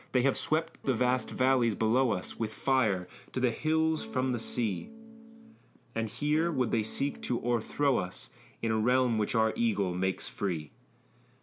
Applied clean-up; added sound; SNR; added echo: none; Electric guitar / Strum; 15 dB; none.